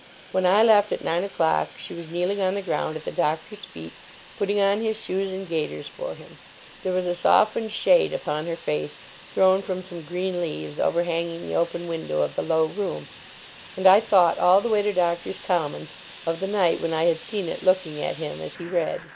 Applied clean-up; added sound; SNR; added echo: none; Fire; 19 dB; none.